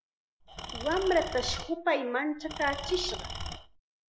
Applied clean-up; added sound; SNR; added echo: none; Engine / Tools; 8 dB; none.